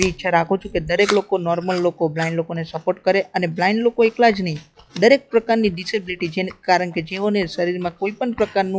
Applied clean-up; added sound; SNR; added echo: classical method log-MMSE.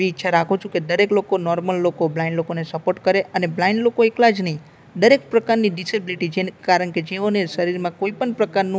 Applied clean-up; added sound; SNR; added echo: none; none; none; none.